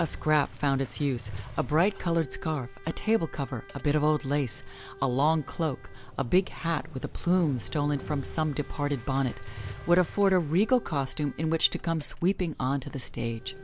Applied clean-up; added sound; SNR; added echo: none; Motorcycle + Bowed string instrument; 17 dB; none.